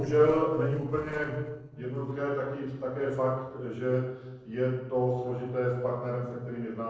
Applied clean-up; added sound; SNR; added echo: neural separator model SepFormer DNS4.